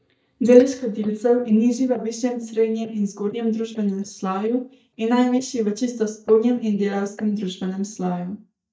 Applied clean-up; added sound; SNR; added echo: neural mask model DeepFilterNet 3.